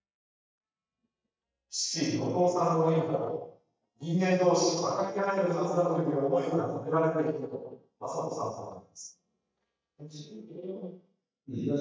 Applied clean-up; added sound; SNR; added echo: neural mask model DeepFilterNet 3.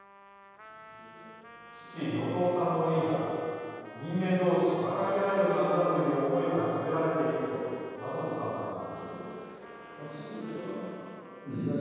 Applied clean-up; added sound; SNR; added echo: none; Trumpet; 19 dB; reverberation time 2.2 s.